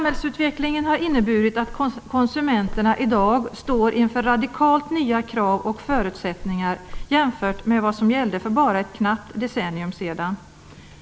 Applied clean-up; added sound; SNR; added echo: none; Walk, footsteps; 12 dB; none.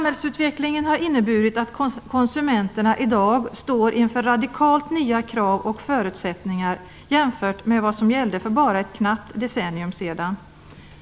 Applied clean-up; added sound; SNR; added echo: none; none; none; none.